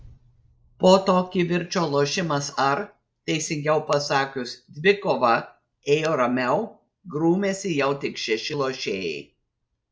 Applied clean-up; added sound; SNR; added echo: none; none; none; none.